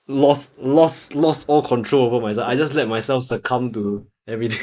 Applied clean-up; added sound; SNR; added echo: neural mask model Resemble Enhance denoiser.